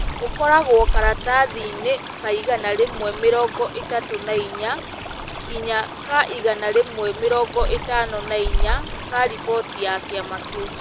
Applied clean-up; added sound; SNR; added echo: none; Stream; 5 dB; none.